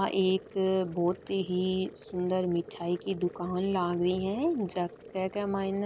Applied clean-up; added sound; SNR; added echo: none; Boiling; 19 dB; none.